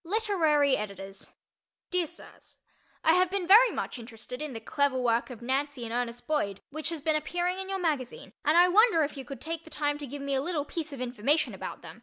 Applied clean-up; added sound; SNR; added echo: none; none; none; none.